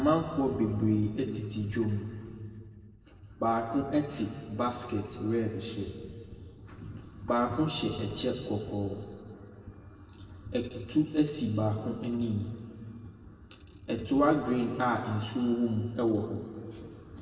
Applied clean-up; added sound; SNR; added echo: none; none; none; reverberation time 2.0 s.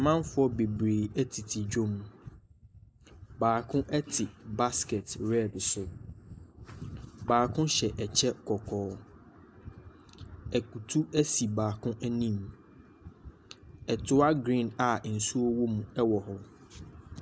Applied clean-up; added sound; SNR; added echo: none; none; none; none.